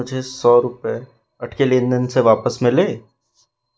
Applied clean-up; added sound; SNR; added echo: none; none; none; none.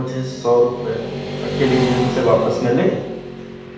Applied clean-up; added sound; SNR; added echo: none; Motorcycle / Traffic noise, roadway noise; 6 dB; reverberation time 0.9 s.